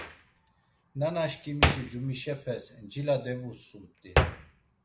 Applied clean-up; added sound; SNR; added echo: none; Hands; -2 dB; none.